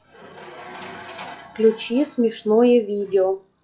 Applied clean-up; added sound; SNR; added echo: classical method log-MMSE.